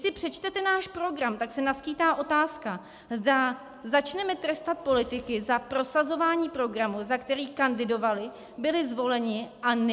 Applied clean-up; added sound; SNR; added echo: none; none; none; none.